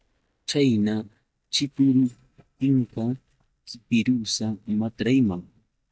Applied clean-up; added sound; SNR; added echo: neural mask model DeepFilterNet 3.